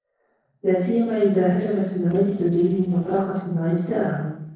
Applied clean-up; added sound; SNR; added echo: neural separator model SepFormer DNS4.